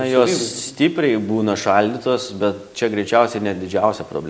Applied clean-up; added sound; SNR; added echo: none; none; none; none.